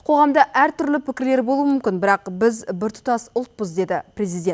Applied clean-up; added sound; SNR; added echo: none; none; none; none.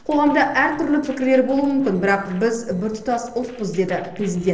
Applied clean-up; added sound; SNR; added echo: neural separator model SepFormer DNS4.